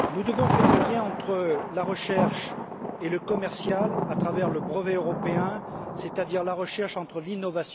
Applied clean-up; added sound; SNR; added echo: none; Thunder; -1 dB; none.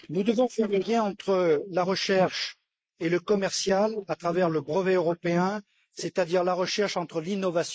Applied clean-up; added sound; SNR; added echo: neural mask model Resemble Enhance denoiser.